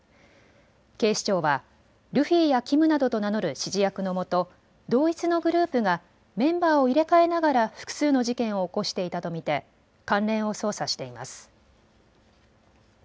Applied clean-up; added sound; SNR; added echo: none; none; none; none.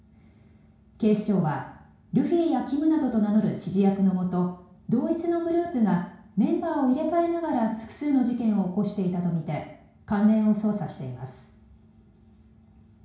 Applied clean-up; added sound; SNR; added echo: none; none; none; reverberation time 0.6 s.